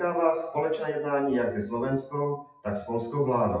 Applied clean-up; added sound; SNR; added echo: classical method WPE with log-MMSE.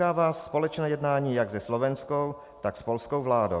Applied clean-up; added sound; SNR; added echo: none; none; none; none.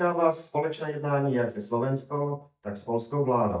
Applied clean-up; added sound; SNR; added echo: neural mask model DeepFilterNet 3.